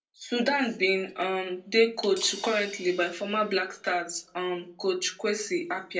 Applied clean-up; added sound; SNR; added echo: none; Crash cymbal; 19 dB; reverberation time 0.2 s.